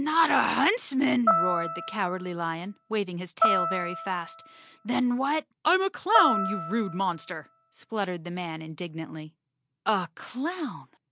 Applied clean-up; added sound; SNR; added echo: none; Piano; 2 dB; none.